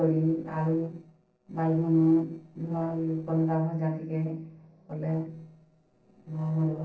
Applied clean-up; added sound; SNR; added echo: neural separator model SepFormer DNS4.